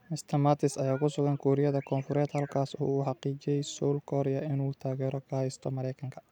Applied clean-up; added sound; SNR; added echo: none; none; none; none.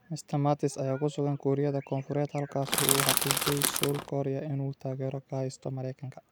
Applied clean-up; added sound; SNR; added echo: none; Crushing; -3 dB; none.